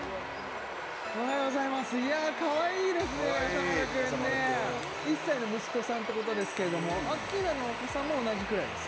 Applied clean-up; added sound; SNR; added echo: none; Bird vocalization, bird call, bird song; 6 dB; reverberation time 1.3 s.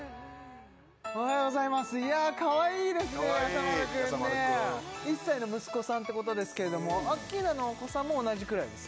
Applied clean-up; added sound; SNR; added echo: none; none; none; none.